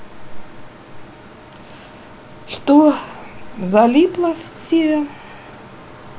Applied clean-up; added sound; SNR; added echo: none; Cricket; 11 dB; none.